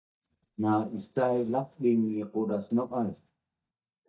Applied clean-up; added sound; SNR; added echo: neural mask model DeepFilterNet 3.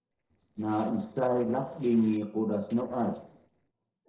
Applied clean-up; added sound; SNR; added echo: neural separator model SepFormer DNS4.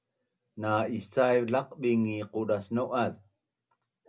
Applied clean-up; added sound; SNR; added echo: none; none; none; none.